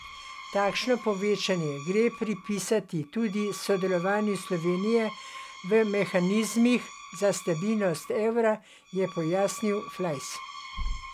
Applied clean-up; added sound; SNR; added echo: none; Screech; 15 dB; none.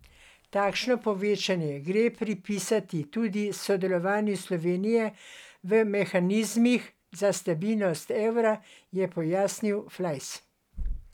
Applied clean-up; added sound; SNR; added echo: none; none; none; none.